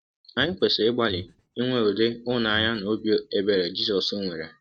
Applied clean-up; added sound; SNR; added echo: neural mask model RNNoise.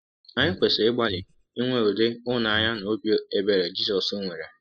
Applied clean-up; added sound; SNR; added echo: classical method spectral subtraction.